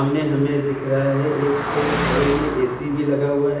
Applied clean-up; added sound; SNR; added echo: none; Car passing by; 7 dB; reverberation time 0.8 s.